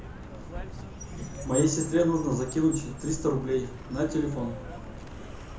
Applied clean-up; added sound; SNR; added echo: none; Car; 9 dB; reverberation time 0.7 s.